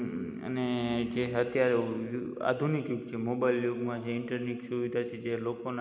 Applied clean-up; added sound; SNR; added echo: none; none; none; none.